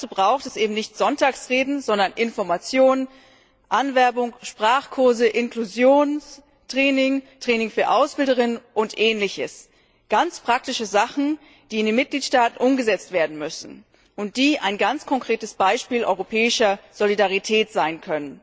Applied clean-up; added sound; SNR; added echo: none; none; none; none.